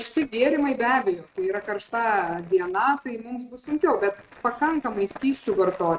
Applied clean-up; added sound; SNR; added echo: neural mask model RNNoise.